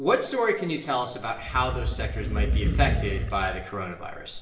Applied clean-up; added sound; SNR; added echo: none; Animal; -1 dB; reverberation time 0.8 s.